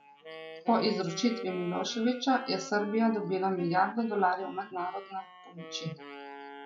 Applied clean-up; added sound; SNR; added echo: classical method log-MMSE.